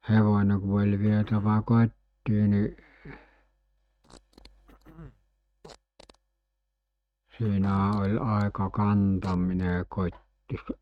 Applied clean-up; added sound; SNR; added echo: neural mask model RNNoise.